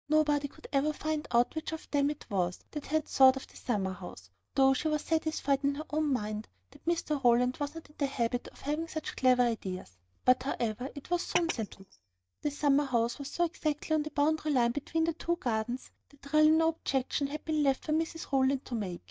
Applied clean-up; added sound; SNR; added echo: neural mask model DeepFilterNet 3.